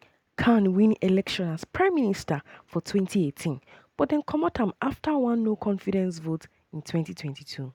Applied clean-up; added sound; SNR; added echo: none; none; none; none.